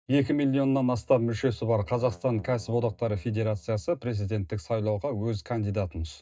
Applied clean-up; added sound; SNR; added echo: neural mask model DeepFilterNet 3.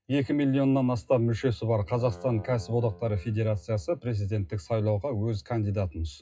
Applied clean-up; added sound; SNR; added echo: classical method WPE with log-MMSE.